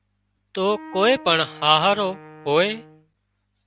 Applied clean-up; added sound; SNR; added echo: none; Wind instrument, woodwind instrument; 19 dB; none.